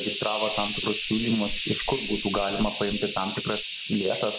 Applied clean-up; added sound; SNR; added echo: none; Hiss; -3 dB; none.